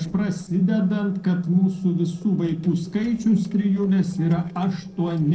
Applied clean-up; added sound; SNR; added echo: neural separator model SepFormer DNS4.